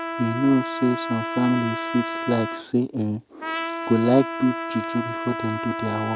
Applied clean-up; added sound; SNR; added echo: none; Trumpet; 6 dB; none.